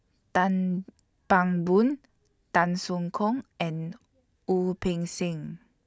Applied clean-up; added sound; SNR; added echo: none; none; none; none.